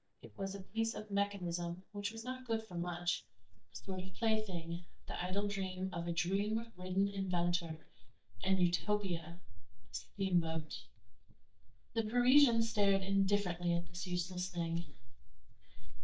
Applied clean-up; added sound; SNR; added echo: neural mask model DeepFilterNet 3.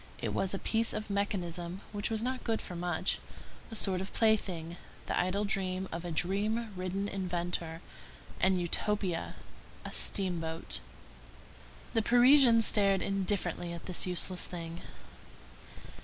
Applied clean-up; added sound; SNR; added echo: none; none; none; none.